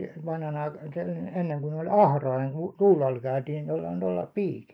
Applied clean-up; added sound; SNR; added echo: neural mask model Resemble Enhance denoiser.